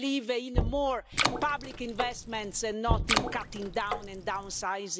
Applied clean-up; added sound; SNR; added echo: none; Knock + Water / Splash, splatter; 0 dB; none.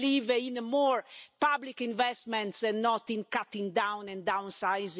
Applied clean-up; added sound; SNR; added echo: none; none; none; none.